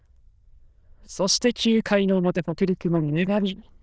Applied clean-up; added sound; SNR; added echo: neural diffusion model UNIVERSE++.